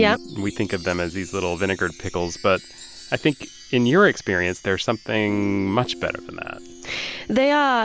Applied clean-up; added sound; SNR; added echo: none; Guitar + Chime; 18 dB; none.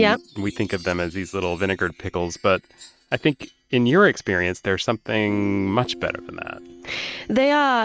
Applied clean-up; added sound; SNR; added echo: neural mask model RNNoise.